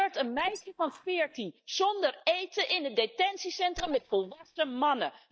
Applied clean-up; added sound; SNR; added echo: neural mask model DeepFilterNet 3.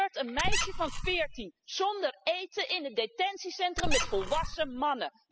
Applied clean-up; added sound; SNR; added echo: classical method spectral subtraction.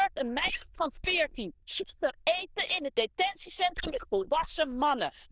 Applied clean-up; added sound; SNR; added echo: neural diffusion model UNIVERSE++.